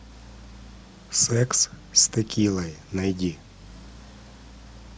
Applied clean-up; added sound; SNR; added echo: none; Accelerating, revving, vroom; 19 dB; none.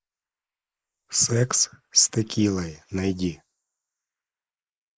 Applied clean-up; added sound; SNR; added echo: neural mask model Resemble Enhance denoiser.